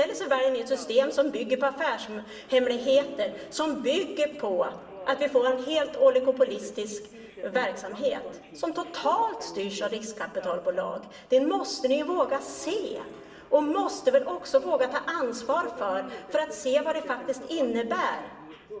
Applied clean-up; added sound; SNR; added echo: none; Subway, metro, underground; 18 dB; reverberation time 1.1 s.